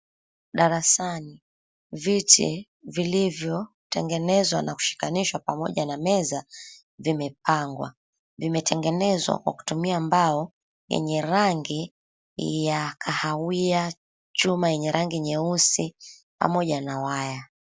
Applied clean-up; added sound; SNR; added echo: none; none; none; none.